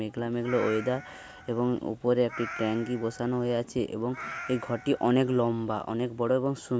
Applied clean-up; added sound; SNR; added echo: none; Meow; 15 dB; none.